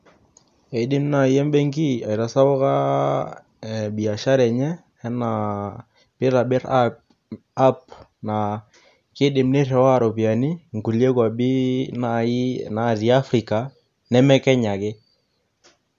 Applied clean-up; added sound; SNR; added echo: none; none; none; none.